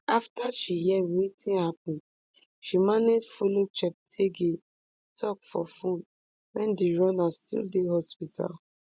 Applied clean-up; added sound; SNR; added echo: none; none; none; none.